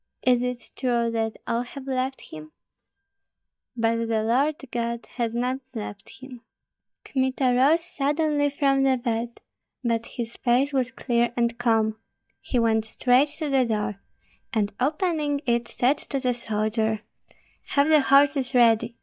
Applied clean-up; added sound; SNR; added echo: neural mask model DeepFilterNet 3.